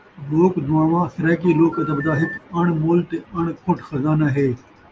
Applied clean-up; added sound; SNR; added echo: none; Telephone; 11 dB; none.